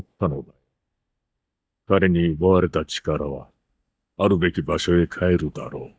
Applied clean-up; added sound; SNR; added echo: neural mask model DeepFilterNet 3.